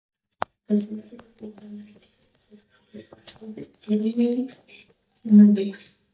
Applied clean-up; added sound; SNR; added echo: neural mask model DeepFilterNet 3.